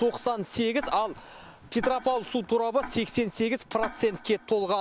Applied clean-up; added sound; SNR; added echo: none; Tick-tock; 15 dB; none.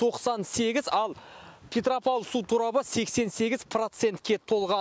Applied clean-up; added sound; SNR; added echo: none; none; none; none.